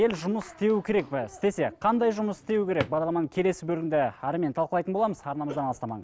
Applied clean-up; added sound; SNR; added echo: none; Drawer open or close; 14 dB; none.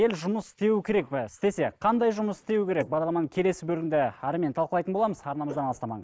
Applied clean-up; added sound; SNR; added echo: neural mask model Resemble Enhance denoiser.